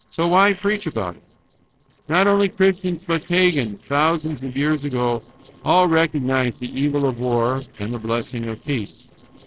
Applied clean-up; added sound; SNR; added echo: neural separator model SepFormer DNS4.